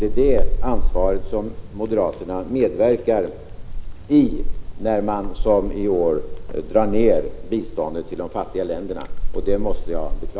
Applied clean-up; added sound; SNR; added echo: none; Wind; -1 dB; none.